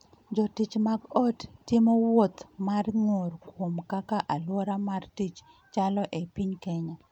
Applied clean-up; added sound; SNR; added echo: none; none; none; none.